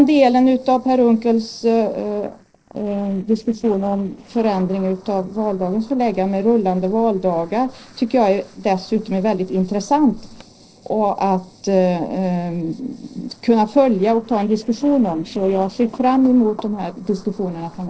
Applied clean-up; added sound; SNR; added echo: neural separator model SepFormer DNS4.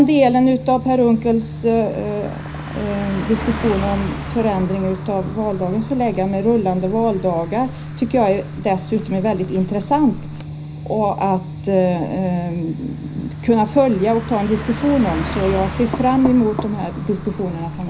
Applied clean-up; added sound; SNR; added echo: none; Car passing by; 14 dB; reverberation time 0.4 s.